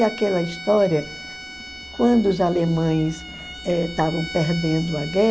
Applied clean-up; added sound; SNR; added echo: none; Bowed string instrument; 15 dB; none.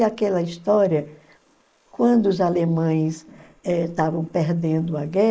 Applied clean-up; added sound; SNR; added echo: neural mask model Resemble Enhance denoiser.